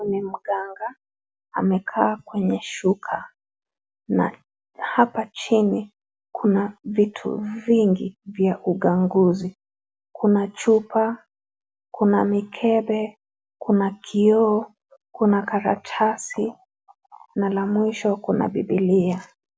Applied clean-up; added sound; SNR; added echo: none; none; none; none.